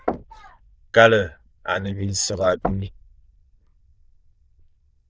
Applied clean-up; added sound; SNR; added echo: neural diffusion model UNIVERSE++.